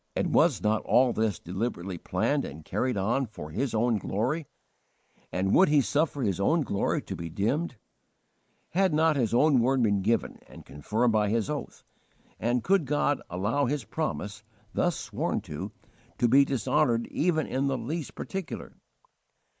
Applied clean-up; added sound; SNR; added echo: neural mask model Resemble Enhance denoiser.